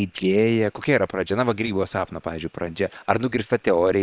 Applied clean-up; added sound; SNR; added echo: neural separator model SepFormer WHAM!.